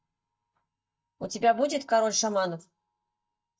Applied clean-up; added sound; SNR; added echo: neural mask model DeepFilterNet 3.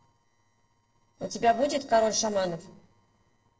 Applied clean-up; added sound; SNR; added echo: neural separator model SepFormer DNS4.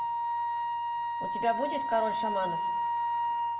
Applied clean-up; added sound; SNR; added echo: none; Wind instrument, woodwind instrument; -4 dB; reverberation time 0.8 s.